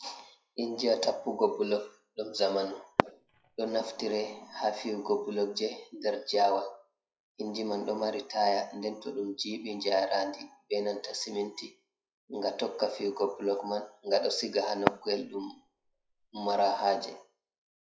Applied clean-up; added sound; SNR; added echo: classical method WPE with log-MMSE.